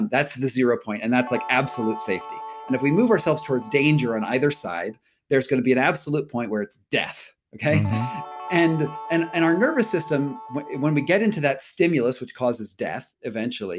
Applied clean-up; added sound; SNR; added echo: none; Guitar; 14 dB; none.